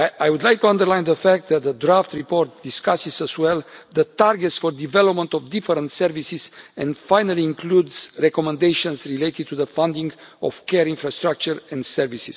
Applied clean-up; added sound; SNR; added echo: neural mask model Resemble Enhance denoiser.